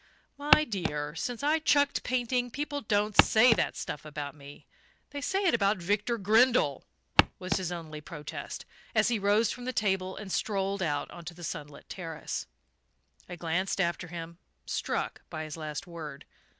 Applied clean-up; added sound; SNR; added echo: none; Walk, footsteps; -5 dB; none.